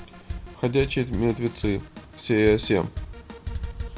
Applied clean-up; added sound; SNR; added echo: none; Drum kit; 10 dB; none.